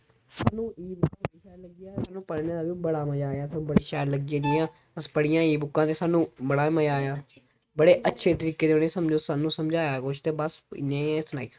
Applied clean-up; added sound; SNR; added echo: neural mask model RNNoise.